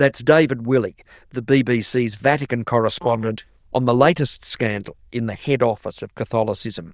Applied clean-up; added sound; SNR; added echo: neural diffusion model UNIVERSE++.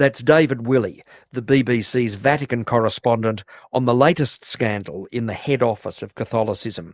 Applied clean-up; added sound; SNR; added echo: neural mask model Resemble Enhance denoiser.